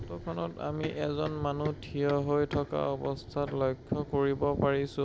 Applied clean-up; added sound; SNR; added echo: none; Run; 12 dB; none.